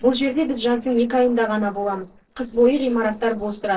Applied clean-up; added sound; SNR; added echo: neural separator model SepFormer DNS4.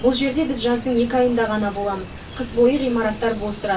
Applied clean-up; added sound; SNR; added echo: none; Chirp, tweet; 15 dB; reverberation time 0.2 s.